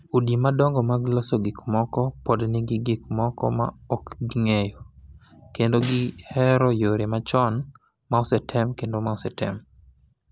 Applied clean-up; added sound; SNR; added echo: none; Snare drum; 15 dB; none.